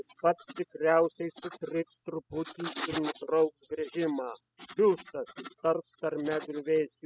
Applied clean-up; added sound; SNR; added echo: classical method spectral subtraction.